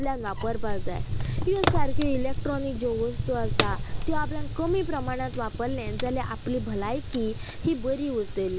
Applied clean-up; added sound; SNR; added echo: none; Fire; -2 dB; none.